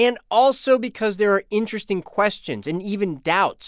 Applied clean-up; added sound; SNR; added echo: none; none; none; none.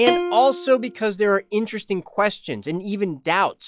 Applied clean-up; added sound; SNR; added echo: classical method log-MMSE.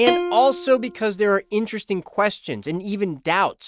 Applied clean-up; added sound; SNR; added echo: neural mask model RNNoise.